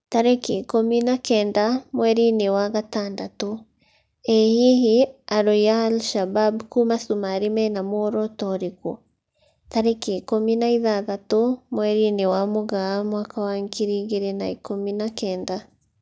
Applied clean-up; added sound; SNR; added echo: none; none; none; none.